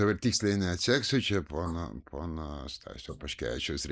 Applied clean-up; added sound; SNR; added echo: neural mask model Resemble Enhance denoiser.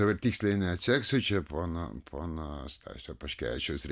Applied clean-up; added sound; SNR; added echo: none; none; none; none.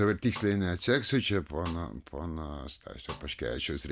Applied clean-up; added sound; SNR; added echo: none; Snare drum; 17 dB; none.